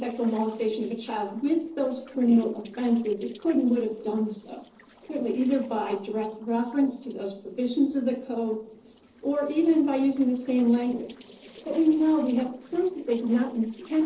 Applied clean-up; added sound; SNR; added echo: neural separator model SepFormer DNS4.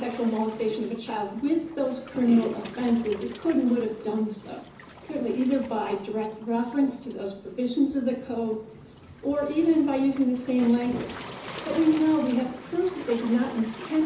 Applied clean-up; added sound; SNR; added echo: none; Waves, surf; 17 dB; reverberation time 0.6 s.